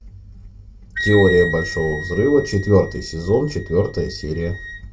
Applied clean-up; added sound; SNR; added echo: none; Wind instrument, woodwind instrument; 11 dB; reverberation time 0.2 s.